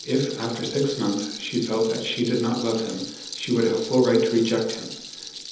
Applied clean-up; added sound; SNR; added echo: none; Rattle; 12 dB; reverberation time 0.9 s.